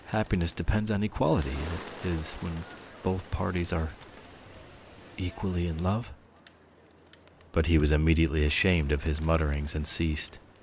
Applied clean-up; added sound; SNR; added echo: none; Bird; 19 dB; none.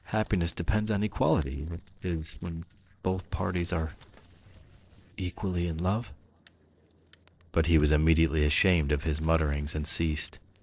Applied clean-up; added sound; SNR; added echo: neural separator model SepFormer DNS4.